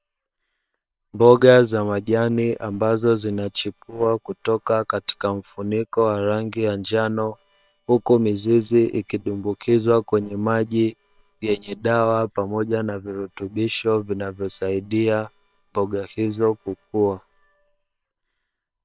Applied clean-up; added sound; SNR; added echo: neural separator model SepFormer WHAM!.